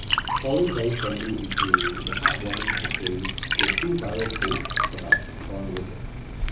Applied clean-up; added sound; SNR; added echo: none; Liquid; -3 dB; reverberation time 0.7 s.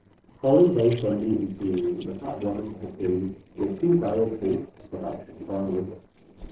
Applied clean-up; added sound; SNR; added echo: neural separator model SepFormer DNS4.